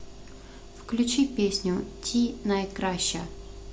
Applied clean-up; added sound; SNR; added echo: none; none; none; none.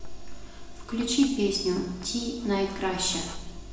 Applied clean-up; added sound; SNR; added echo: none; Writing; 17 dB; reverberation time 0.9 s.